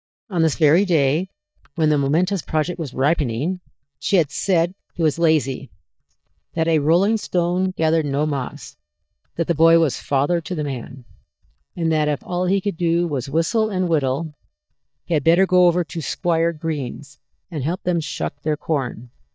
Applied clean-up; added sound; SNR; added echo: neural mask model DeepFilterNet 3.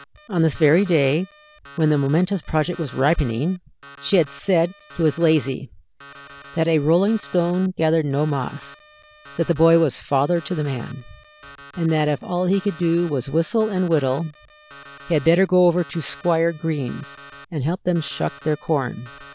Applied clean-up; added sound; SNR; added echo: none; Alarm; 20 dB; none.